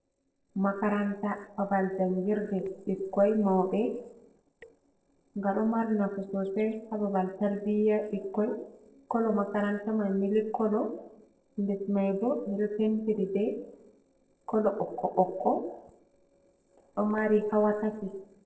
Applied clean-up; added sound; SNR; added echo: neural separator model SepFormer DNS4.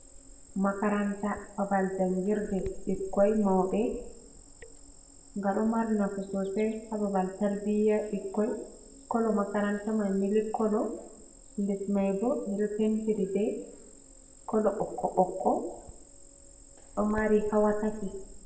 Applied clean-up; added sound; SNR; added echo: none; Cricket; 16 dB; reverberation time 0.8 s.